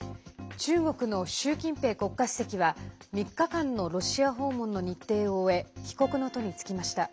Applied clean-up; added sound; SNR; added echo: none; none; none; none.